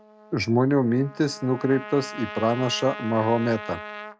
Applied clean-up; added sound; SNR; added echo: none; Trumpet; 14 dB; none.